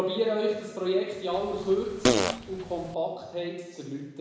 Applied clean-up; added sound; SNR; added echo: none; Fart; -1 dB; reverberation time 1.0 s.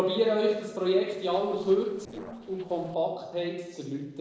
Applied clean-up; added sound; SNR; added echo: neural separator model SepFormer DNS4.